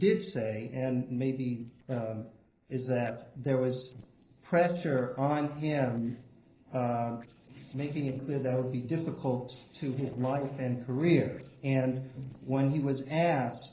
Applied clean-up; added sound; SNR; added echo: neural separator model SepFormer DNS4.